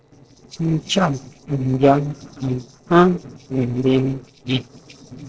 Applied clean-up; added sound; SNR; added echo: neural separator model SepFormer DNS4.